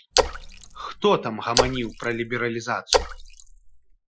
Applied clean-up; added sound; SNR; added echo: classical method Wiener filter.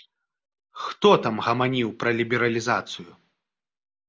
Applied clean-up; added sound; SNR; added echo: none; none; none; none.